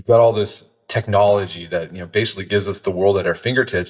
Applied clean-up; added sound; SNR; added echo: neural mask model DeepFilterNet 3.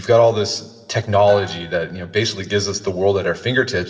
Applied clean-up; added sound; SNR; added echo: neural separator model SepFormer DNS4.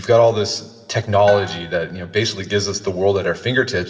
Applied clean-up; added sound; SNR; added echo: none; Harp; 17 dB; reverberation time 2.5 s.